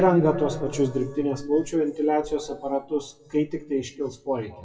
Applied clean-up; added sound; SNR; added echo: classical method WPE with log-MMSE.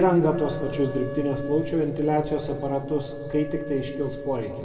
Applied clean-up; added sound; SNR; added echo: none; Wind instrument, woodwind instrument; 13 dB; reverberation time 2.0 s.